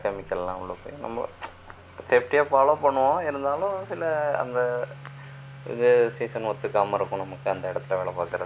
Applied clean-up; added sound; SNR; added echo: none; Accelerating, revving, vroom / Motor vehicle (road); 18 dB; none.